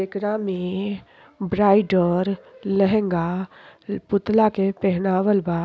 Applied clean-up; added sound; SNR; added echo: none; none; none; none.